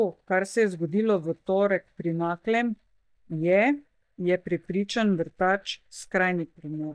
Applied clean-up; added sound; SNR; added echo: neural mask model DeepFilterNet 3.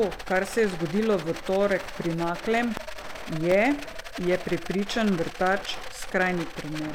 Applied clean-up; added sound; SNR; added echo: none; Rattle; 13 dB; none.